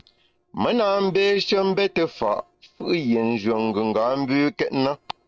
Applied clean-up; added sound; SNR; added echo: neural separator model SepFormer DNS4.